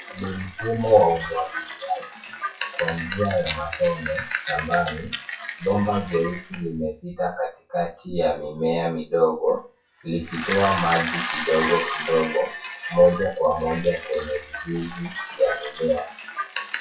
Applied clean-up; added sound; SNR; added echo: classical method WPE with log-MMSE.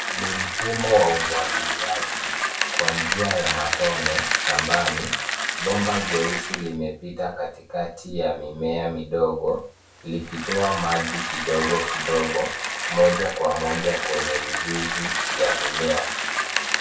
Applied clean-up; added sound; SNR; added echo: none; Bicycle; 1 dB; reverberation time 0.3 s.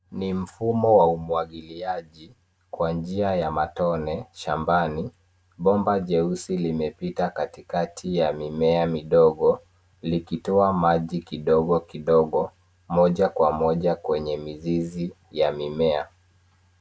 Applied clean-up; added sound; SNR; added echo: none; none; none; none.